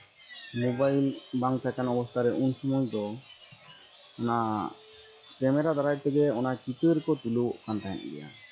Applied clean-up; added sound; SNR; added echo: classical method log-MMSE.